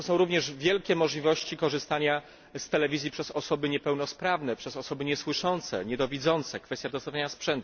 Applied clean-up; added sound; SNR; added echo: none; none; none; none.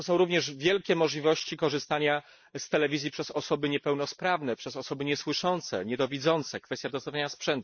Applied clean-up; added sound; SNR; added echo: neural mask model Resemble Enhance denoiser.